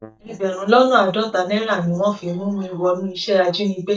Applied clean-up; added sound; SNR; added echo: neural mask model DeepFilterNet 3.